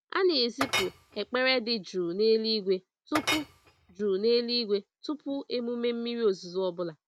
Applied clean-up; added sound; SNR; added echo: none; Chink, clink; 7 dB; none.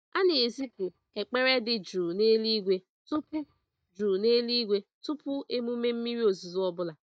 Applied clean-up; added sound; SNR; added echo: neural mask model DeepFilterNet 3.